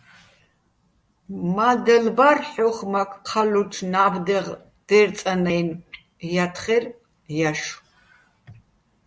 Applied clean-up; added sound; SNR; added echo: none; none; none; none.